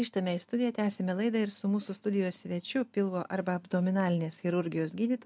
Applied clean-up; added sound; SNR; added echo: none; none; none; none.